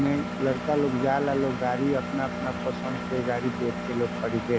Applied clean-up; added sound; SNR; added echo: none; Engine; 5 dB; none.